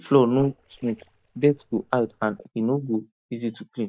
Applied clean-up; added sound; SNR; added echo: neural mask model DeepFilterNet 3.